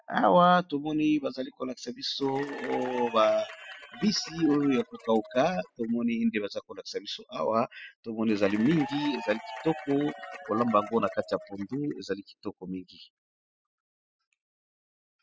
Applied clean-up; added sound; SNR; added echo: classical method spectral subtraction.